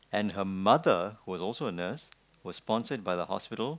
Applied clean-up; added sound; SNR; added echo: none; none; none; none.